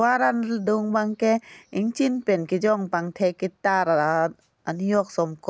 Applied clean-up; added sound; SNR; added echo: none; none; none; none.